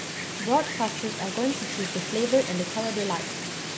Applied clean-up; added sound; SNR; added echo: none; Wind; 4 dB; none.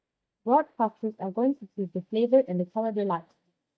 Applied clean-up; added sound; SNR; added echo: neural mask model DeepFilterNet 3.